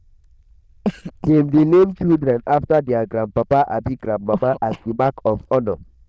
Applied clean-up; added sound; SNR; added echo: neural diffusion model UNIVERSE++.